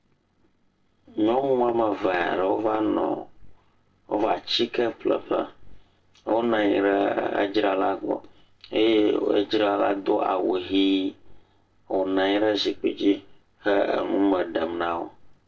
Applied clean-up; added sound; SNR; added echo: neural separator model SepFormer DNS4.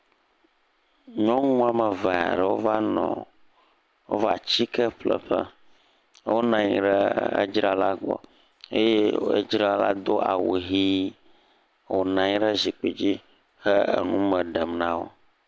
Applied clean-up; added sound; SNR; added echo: none; none; none; none.